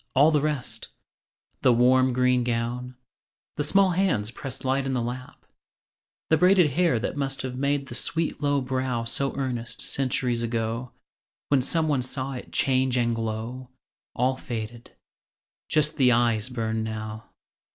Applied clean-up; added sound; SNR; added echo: none; none; none; none.